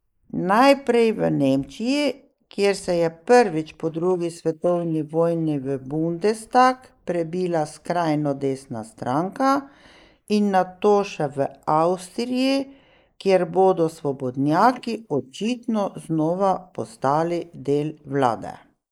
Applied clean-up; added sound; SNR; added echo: neural mask model Resemble Enhance denoiser.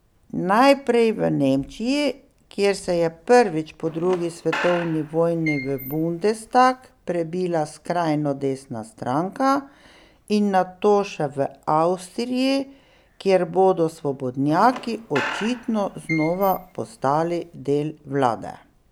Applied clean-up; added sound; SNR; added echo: none; Squeak / Screech; 12 dB; none.